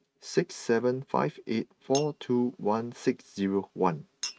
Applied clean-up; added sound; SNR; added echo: neural mask model RNNoise.